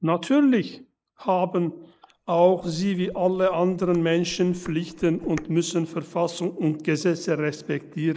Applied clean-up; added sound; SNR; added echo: neural mask model Resemble Enhance denoiser.